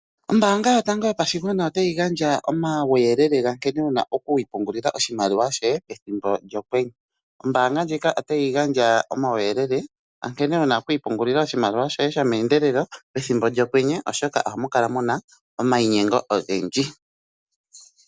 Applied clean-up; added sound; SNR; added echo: none; none; none; none.